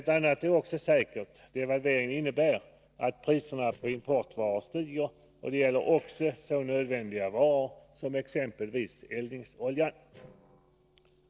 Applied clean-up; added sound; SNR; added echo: neural separator model SepFormer DNS4.